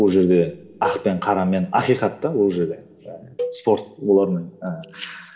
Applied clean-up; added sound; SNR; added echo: none; Cowbell; 13 dB; reverberation time 3.0 s.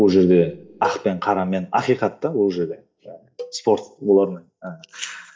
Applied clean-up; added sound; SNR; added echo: neural mask model DeepFilterNet 3.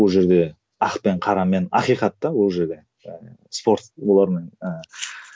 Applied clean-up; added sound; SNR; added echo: none; none; none; none.